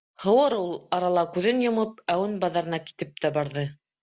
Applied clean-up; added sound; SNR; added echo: none; none; none; none.